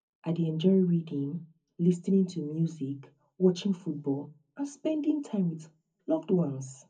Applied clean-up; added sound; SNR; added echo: none; none; none; reverberation time 0.4 s.